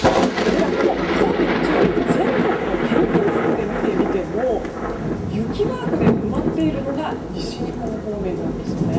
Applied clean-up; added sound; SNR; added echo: none; Thunder; -4 dB; reverberation time 0.7 s.